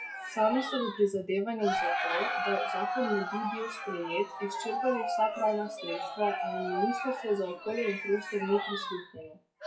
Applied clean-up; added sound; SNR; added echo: classical method WPE with log-MMSE.